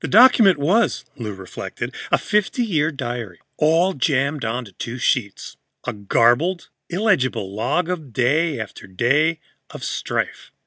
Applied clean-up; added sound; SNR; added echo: none; none; none; none.